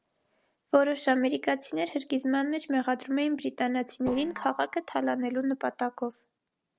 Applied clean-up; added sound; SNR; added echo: neural separator model SepFormer DNS4.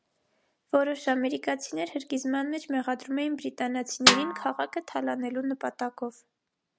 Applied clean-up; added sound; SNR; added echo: none; Snare drum; -3 dB; none.